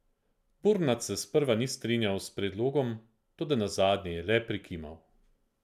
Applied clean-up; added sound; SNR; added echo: none; none; none; none.